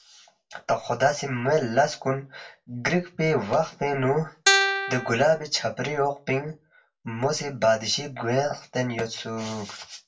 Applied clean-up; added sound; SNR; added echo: none; Guitar; -3 dB; reverberation time 0.2 s.